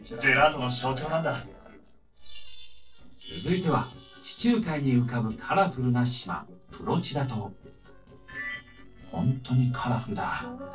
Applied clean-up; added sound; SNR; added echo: neural separator model SepFormer DNS4.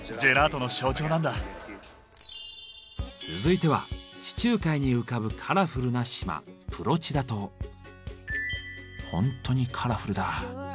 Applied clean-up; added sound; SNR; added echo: none; none; none; none.